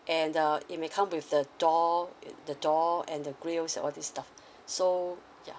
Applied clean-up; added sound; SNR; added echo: none; none; none; none.